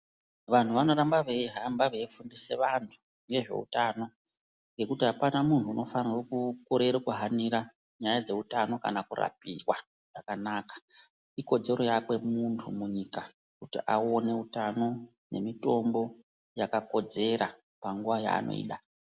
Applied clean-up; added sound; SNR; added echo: none; none; none; none.